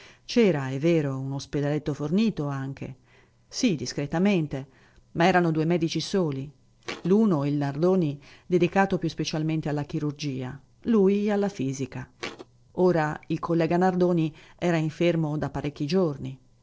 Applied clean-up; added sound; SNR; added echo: neural separator model SepFormer DNS4.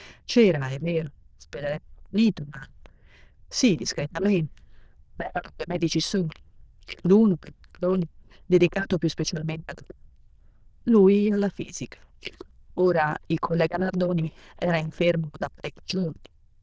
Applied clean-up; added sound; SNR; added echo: neural diffusion model UNIVERSE++.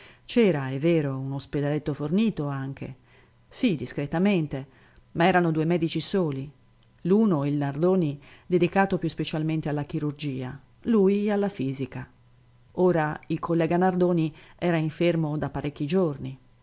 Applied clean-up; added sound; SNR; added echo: none; none; none; none.